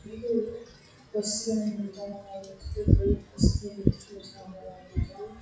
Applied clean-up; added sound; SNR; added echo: classical method WPE with log-MMSE.